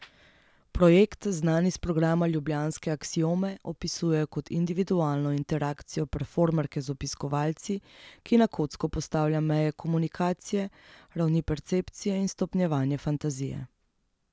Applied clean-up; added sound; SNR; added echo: none; none; none; none.